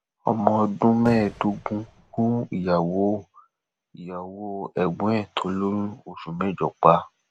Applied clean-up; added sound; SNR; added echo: none; Fireworks; 19 dB; none.